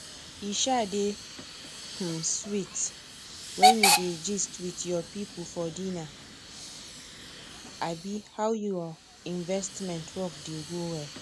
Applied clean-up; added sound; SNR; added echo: none; Hiss / Alarm / Train; -1 dB; none.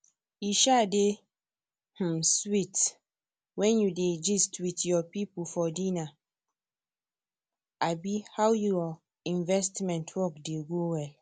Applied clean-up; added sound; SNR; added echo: none; none; none; none.